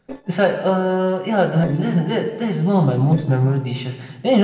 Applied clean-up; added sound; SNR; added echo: neural separator model SepFormer DNS4.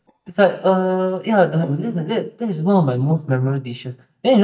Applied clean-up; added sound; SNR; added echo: neural mask model DeepFilterNet 3.